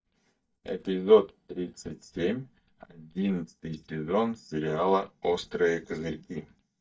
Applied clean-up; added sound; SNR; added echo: neural mask model DeepFilterNet 3.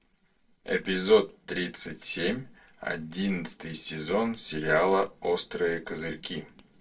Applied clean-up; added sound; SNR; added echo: neural separator model SepFormer DNS4.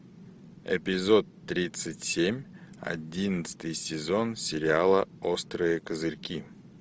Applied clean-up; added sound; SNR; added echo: none; none; none; none.